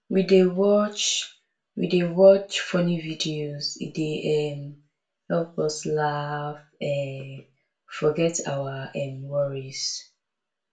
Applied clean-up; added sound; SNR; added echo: none; none; none; reverberation time 0.3 s.